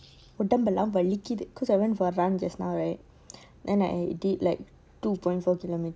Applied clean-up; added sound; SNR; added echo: none; none; none; none.